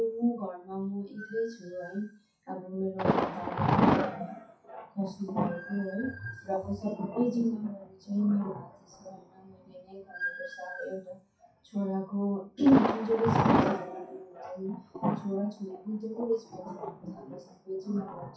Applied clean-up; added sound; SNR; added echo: classical method WPE with log-MMSE.